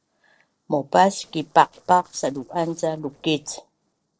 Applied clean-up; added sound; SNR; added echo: neural separator model SepFormer DNS4.